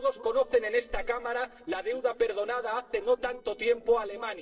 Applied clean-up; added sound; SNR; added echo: neural separator model SepFormer DNS4.